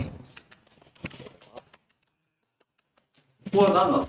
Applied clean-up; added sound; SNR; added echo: neural mask model RNNoise.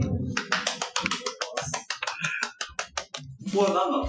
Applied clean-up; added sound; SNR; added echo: classical method Wiener filter.